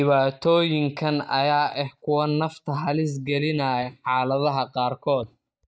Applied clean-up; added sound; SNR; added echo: neural mask model DeepFilterNet 3.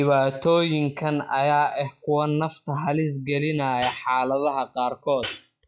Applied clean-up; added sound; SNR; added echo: classical method log-MMSE.